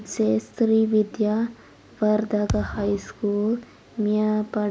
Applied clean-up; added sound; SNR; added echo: none; Thump, thud; 10 dB; none.